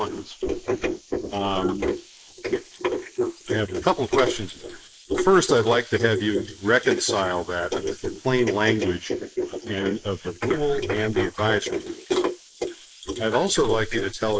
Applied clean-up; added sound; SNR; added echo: neural mask model Resemble Enhance denoiser.